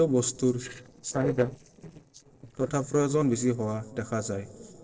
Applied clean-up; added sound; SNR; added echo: neural separator model SepFormer DNS4.